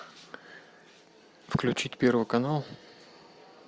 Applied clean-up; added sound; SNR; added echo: none; none; none; none.